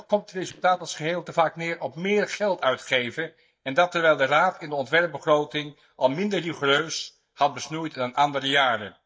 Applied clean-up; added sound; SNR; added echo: neural mask model DeepFilterNet 3.